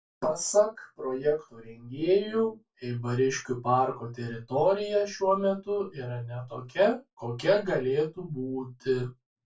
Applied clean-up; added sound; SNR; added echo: none; none; none; reverberation time 0.2 s.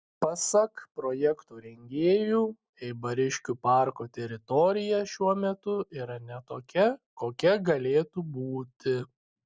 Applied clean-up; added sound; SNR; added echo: none; none; none; none.